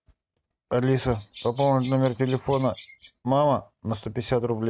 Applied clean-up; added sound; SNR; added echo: neural mask model RNNoise.